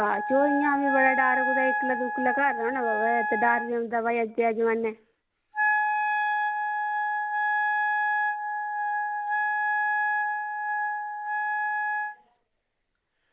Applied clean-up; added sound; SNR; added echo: none; Wind instrument, woodwind instrument; -2 dB; none.